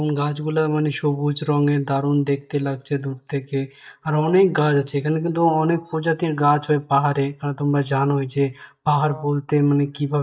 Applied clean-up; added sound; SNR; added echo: neural mask model DeepFilterNet 3.